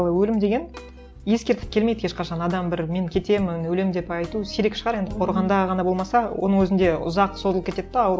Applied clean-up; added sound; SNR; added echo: none; none; none; none.